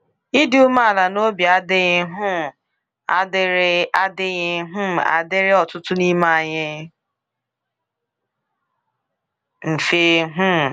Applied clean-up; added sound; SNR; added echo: none; none; none; none.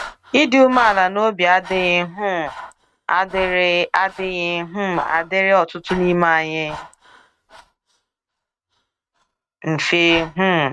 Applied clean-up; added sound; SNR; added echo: neural mask model RNNoise.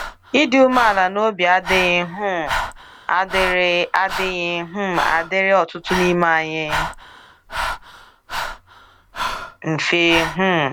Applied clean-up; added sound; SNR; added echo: none; Breathing; 9 dB; none.